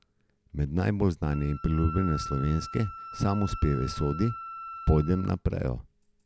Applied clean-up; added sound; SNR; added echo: none; Wind instrument, woodwind instrument; 13 dB; none.